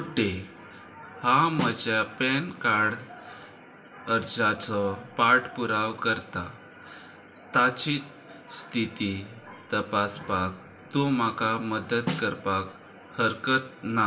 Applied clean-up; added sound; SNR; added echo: none; Snare drum; 8 dB; reverberation time 0.7 s.